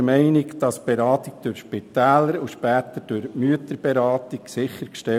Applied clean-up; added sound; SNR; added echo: none; none; none; none.